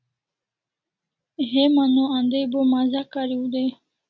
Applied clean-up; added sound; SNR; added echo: none; none; none; none.